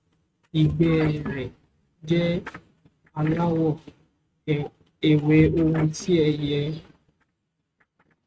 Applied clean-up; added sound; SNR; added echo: neural mask model RNNoise.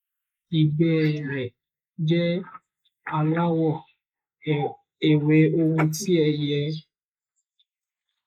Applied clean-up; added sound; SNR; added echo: neural mask model Resemble Enhance denoiser.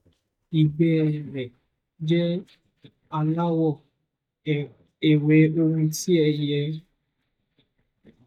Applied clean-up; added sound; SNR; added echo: neural mask model DeepFilterNet 3.